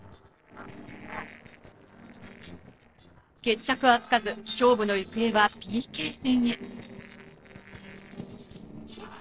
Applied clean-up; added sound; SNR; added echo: neural separator model SepFormer DNS4.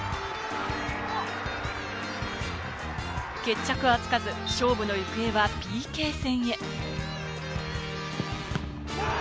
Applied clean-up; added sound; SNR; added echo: none; none; none; none.